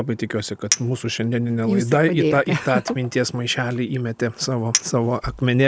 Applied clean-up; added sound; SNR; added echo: none; Chink, clink; 12 dB; none.